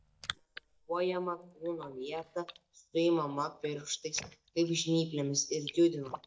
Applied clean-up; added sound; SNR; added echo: neural mask model DeepFilterNet 3.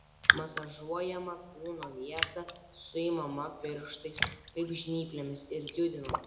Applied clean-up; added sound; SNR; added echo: none; Raindrop; -2 dB; reverberation time 0.6 s.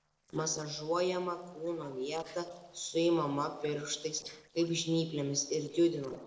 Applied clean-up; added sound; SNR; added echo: neural separator model SepFormer DNS4.